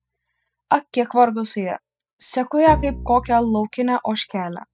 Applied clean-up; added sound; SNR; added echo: classical method spectral subtraction.